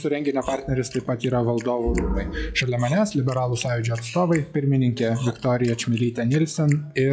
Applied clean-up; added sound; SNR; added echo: classical method log-MMSE.